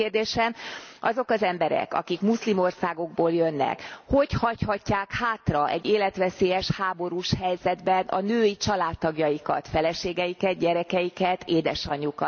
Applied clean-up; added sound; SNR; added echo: none; none; none; none.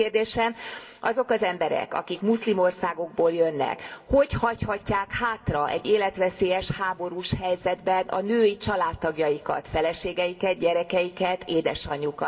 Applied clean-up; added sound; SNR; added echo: none; none; none; reverberation time 0.3 s.